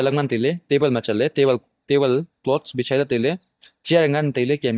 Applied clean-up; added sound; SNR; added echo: neural mask model DeepFilterNet 3.